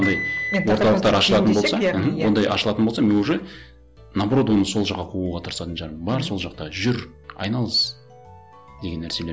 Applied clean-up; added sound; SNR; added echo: none; Microwave oven; 5 dB; none.